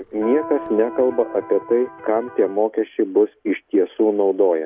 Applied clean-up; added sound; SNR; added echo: none; Electric guitar; 14 dB; none.